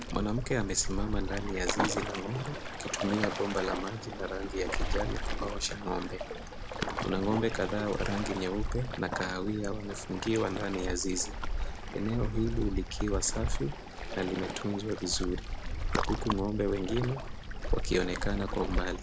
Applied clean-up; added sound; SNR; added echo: none; Waves, surf; 1 dB; none.